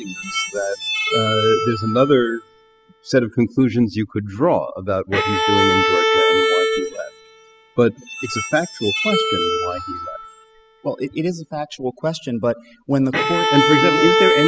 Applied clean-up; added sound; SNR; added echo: classical method spectral subtraction.